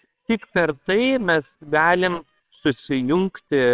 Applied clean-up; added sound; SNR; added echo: neural separator model SepFormer WHAMR!.